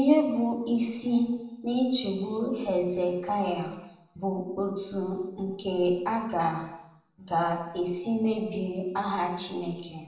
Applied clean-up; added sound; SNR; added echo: none; none; none; reverberation time 1.0 s.